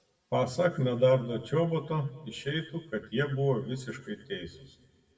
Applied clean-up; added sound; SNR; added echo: none; none; none; reverberation time 1.2 s.